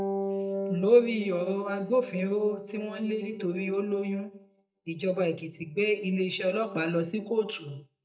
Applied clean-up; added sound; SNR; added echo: neural mask model DeepFilterNet 3.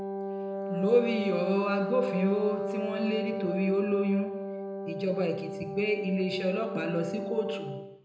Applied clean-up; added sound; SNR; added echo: none; Wind instrument, woodwind instrument; 4 dB; reverberation time 0.8 s.